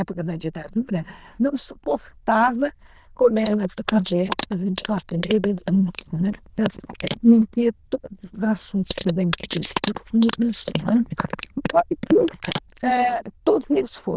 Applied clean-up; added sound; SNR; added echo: neural diffusion model UNIVERSE++.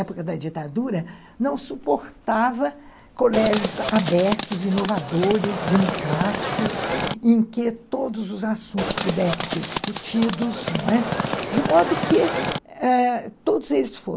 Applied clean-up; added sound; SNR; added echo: none; Livestock, farm animals, working animals; 4 dB; none.